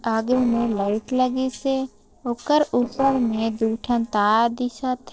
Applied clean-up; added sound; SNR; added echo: neural separator model SepFormer DNS4.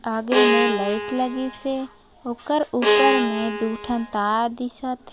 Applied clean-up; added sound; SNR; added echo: none; Bowed string instrument; -1 dB; none.